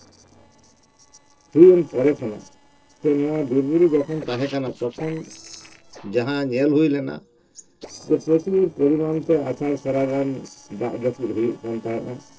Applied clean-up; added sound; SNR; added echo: neural separator model SepFormer DNS4.